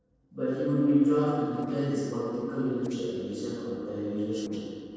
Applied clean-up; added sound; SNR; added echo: neural separator model SepFormer DNS4.